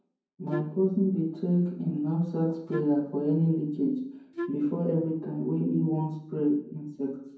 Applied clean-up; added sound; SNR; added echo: none; Wind instrument, woodwind instrument; 9 dB; reverberation time 0.9 s.